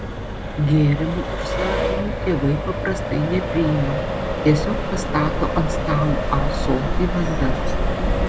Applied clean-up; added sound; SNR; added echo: none; Accelerating, revving, vroom; 0 dB; none.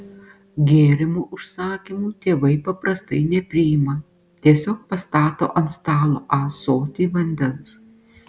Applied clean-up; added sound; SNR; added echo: none; none; none; none.